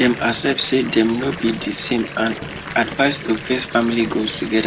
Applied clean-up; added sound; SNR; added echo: none; Fill (with liquid) / Bathtub (filling or washing) / Water tap, faucet; 12 dB; none.